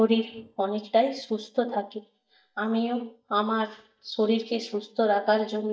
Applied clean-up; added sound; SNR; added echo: neural mask model DeepFilterNet 3.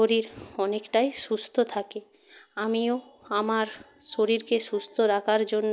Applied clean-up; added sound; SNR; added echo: none; none; none; none.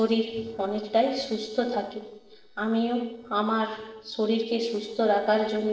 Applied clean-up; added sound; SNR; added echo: neural separator model SepFormer DNS4.